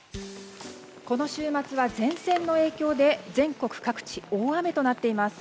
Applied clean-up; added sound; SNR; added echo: none; none; none; none.